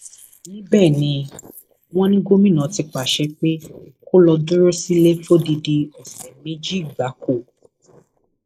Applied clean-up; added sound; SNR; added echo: neural mask model Resemble Enhance denoiser.